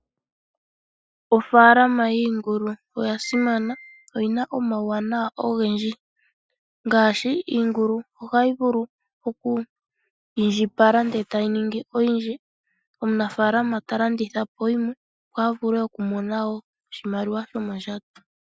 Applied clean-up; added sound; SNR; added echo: classical method Wiener filter.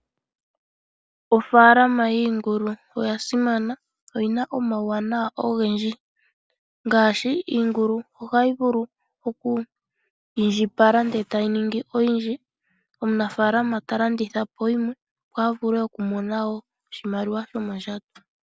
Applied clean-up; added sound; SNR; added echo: none; none; none; none.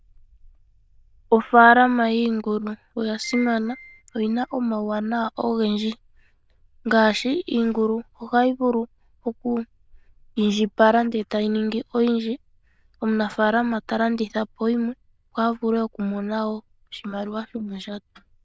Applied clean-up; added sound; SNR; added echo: neural diffusion model UNIVERSE++.